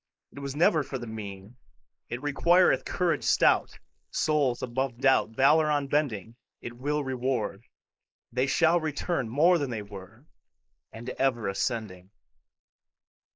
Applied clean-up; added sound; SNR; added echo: neural mask model Resemble Enhance denoiser.